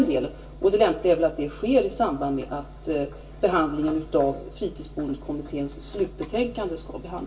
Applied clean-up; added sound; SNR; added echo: none; none; none; reverberation time 0.2 s.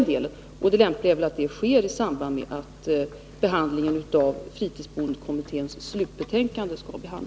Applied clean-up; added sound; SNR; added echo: none; none; none; none.